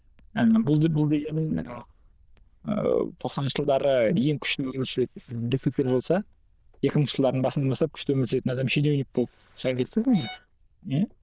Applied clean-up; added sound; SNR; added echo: neural diffusion model UNIVERSE++.